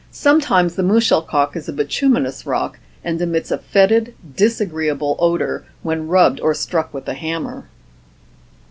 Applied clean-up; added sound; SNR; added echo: none; none; none; none.